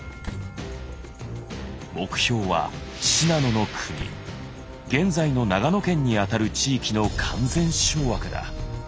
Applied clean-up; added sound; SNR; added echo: none; Slam; 13 dB; none.